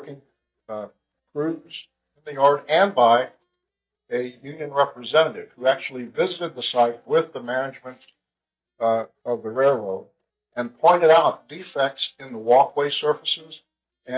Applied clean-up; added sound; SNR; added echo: neural mask model DeepFilterNet 3.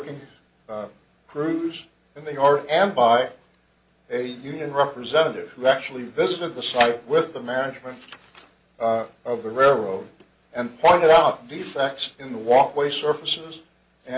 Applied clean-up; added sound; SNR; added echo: none; none; none; none.